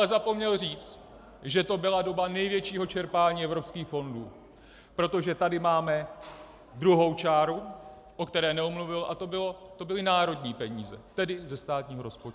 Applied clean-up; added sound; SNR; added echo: none; none; none; none.